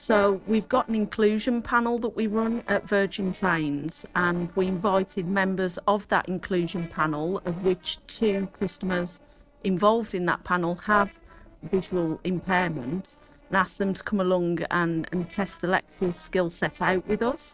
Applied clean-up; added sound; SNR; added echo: neural separator model SepFormer DNS4.